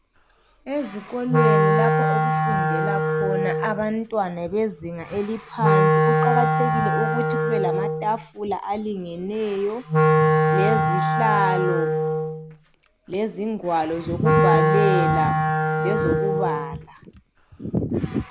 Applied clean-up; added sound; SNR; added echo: none; Wind instrument, woodwind instrument; -4 dB; none.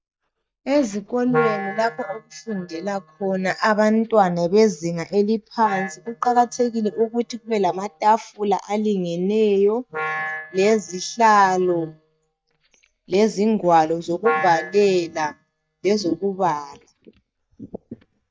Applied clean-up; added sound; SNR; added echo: neural mask model DeepFilterNet 3.